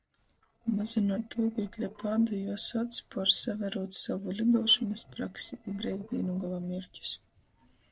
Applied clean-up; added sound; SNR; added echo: neural separator model SepFormer DNS4.